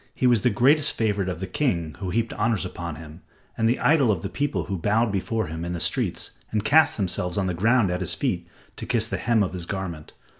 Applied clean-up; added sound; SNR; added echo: none; none; none; none.